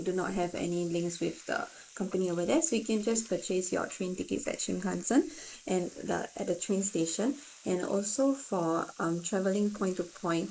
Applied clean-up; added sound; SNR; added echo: neural mask model Resemble Enhance denoiser.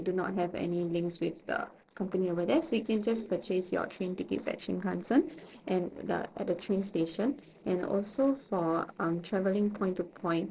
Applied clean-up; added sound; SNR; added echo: neural separator model SepFormer DNS4.